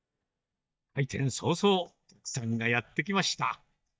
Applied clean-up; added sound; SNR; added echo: neural mask model DeepFilterNet 3.